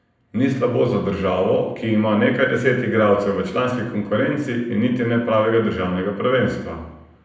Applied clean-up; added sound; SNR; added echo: none; none; none; reverberation time 0.7 s.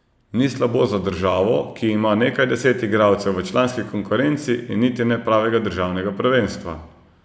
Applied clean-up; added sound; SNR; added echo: none; none; none; none.